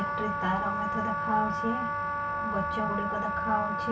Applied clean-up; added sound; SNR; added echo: none; Wind instrument, woodwind instrument; -1 dB; reverberation time 0.2 s.